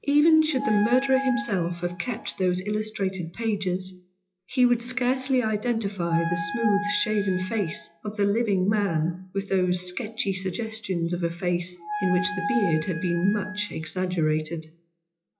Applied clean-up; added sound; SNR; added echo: classical method WPE with log-MMSE.